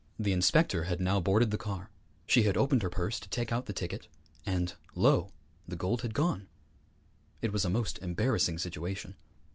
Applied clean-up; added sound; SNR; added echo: none; none; none; none.